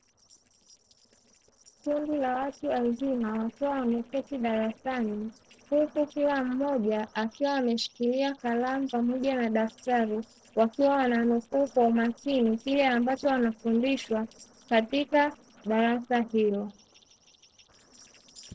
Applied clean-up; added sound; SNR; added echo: neural separator model SepFormer DNS4.